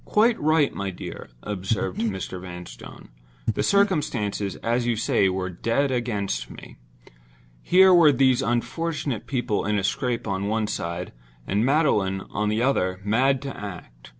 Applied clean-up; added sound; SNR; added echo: none; Breathing; 2 dB; none.